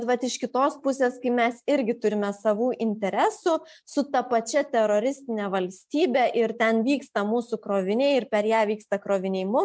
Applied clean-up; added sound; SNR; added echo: none; none; none; none.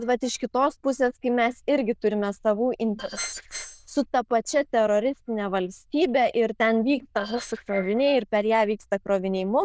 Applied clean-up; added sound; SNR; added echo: neural diffusion model UNIVERSE++.